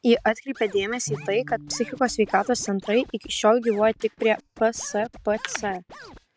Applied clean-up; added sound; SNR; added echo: none; Scratching (performance technique) + Bowed string instrument; 18 dB; none.